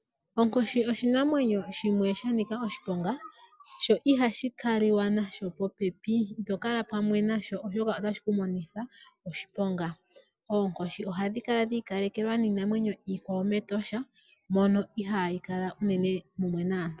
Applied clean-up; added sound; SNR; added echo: none; none; none; none.